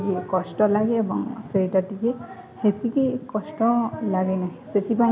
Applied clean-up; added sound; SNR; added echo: none; none; none; none.